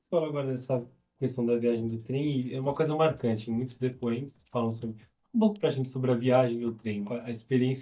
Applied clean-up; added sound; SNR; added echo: neural mask model DeepFilterNet 3.